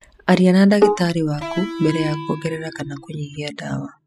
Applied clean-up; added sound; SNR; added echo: classical method spectral subtraction.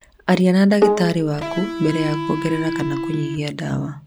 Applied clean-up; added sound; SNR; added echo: none; Electric guitar + Bowed string instrument; 3 dB; none.